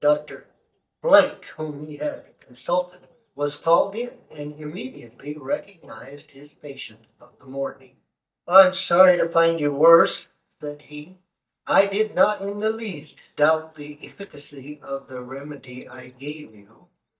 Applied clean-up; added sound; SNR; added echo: neural mask model DeepFilterNet 3.